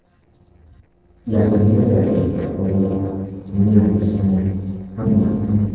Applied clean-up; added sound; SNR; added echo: neural separator model SepFormer DNS4.